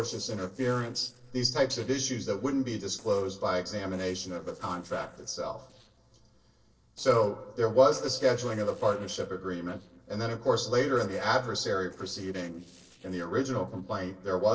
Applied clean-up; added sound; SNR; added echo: neural separator model SepFormer DNS4.